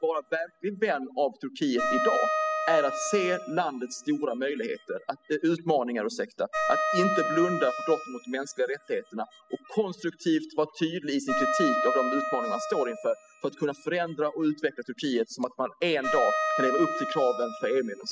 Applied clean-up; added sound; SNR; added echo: classical method spectral subtraction.